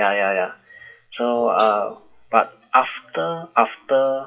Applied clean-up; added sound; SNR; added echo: classical method WPE with log-MMSE.